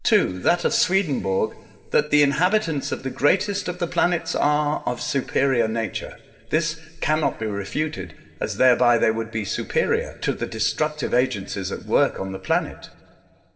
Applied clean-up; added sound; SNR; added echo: none; none; none; reverberation time 1.5 s.